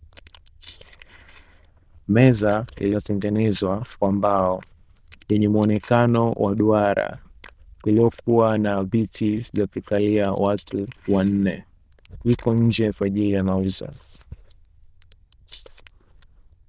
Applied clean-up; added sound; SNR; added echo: neural diffusion model UNIVERSE++.